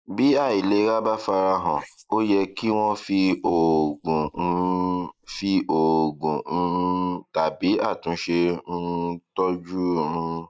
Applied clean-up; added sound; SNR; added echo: neural mask model Resemble Enhance denoiser.